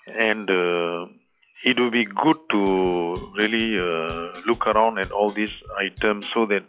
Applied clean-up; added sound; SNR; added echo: classical method log-MMSE.